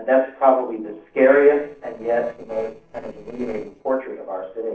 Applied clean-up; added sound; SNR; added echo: neural separator model SepFormer DNS4.